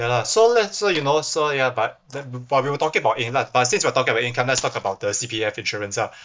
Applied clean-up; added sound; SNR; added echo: neural mask model DeepFilterNet 3.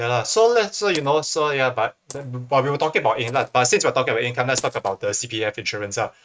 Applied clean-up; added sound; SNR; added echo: neural mask model RNNoise.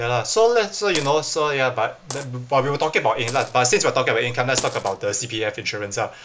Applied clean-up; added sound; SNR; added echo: none; Coin (dropping); 16 dB; none.